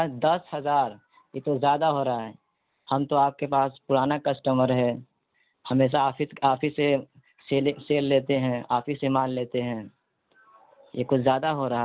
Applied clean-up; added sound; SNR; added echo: none; none; none; none.